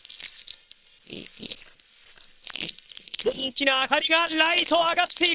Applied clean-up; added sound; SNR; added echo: neural separator model SepFormer WHAM!.